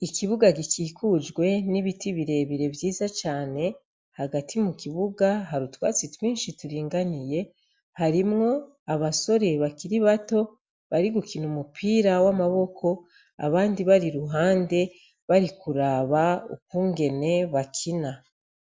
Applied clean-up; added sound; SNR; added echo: none; none; none; none.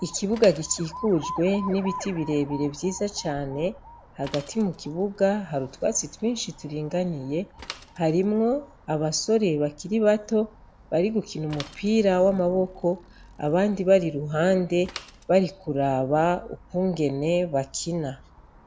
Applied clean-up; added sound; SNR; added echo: none; Mechanisms / Bicycle + Alarm; 18 dB; none.